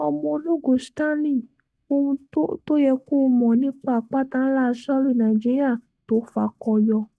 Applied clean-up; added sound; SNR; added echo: neural mask model DeepFilterNet 3.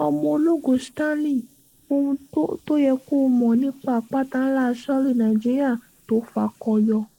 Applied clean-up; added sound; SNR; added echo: neural mask model Resemble Enhance denoiser.